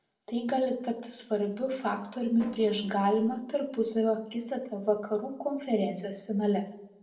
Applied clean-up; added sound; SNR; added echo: neural separator model SepFormer DNS4.